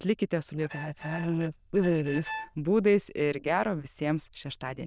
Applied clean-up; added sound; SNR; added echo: neural diffusion model UNIVERSE++.